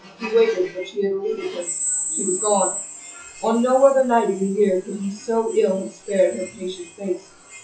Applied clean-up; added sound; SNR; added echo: classical method WPE with log-MMSE.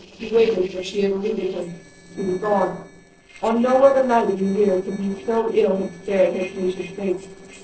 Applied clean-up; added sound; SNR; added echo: neural separator model SepFormer DNS4.